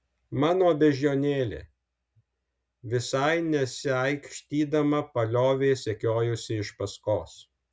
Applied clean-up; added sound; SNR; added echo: none; none; none; none.